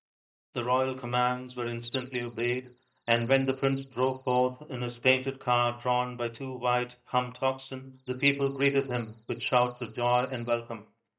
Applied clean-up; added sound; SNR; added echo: neural mask model DeepFilterNet 3.